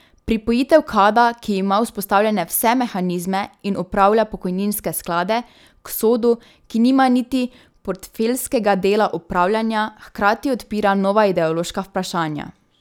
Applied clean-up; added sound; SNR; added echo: none; none; none; none.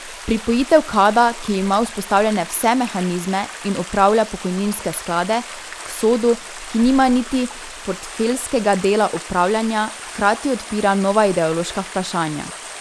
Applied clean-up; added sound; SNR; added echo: none; Stream; 14 dB; none.